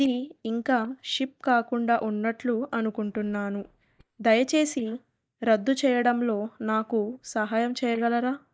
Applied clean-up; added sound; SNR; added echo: neural mask model DeepFilterNet 3.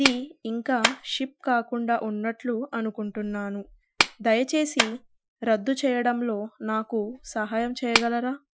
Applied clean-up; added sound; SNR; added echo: classical method Wiener filter.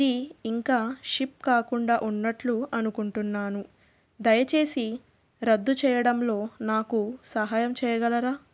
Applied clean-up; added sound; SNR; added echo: none; none; none; none.